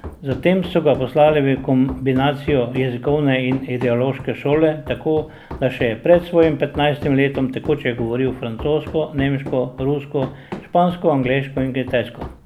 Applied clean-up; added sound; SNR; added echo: none; Run; 16 dB; none.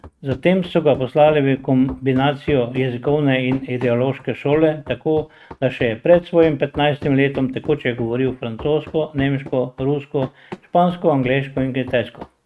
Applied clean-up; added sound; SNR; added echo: neural mask model RNNoise.